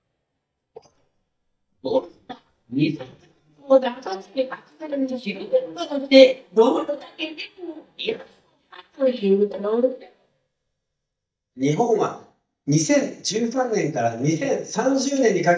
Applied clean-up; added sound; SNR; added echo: neural mask model DeepFilterNet 3.